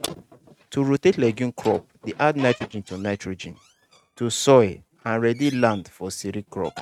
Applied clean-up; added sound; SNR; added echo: neural mask model RNNoise.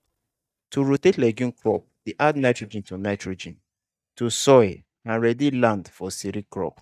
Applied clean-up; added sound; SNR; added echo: neural mask model DeepFilterNet 3.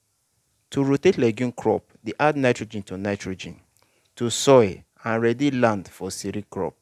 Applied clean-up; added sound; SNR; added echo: none; none; none; none.